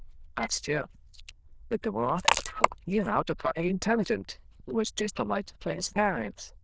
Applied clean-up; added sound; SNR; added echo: neural diffusion model UNIVERSE++.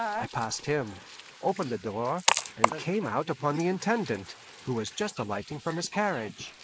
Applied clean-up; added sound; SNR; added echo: neural mask model Resemble Enhance denoiser.